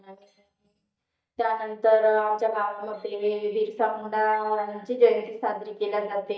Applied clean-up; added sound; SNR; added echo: neural mask model DeepFilterNet 3.